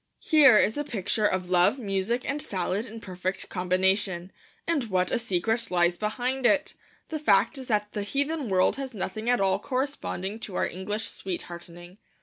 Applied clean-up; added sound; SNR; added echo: none; none; none; none.